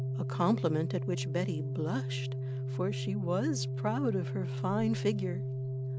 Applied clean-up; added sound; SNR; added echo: none; Organ; 1 dB; none.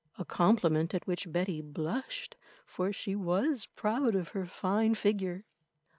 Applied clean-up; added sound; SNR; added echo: none; none; none; none.